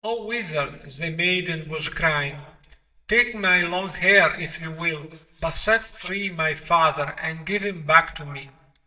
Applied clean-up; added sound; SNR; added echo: neural mask model DeepFilterNet 3.